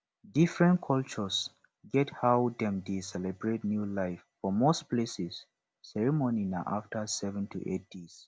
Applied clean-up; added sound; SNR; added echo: none; none; none; none.